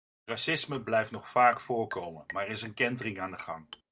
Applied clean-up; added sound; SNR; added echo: neural mask model DeepFilterNet 3.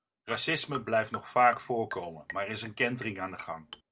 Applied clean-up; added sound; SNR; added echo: none; Marimba, xylophone; 14 dB; none.